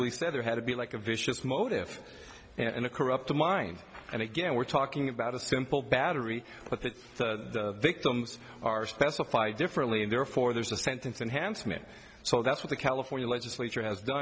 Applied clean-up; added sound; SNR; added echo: none; none; none; none.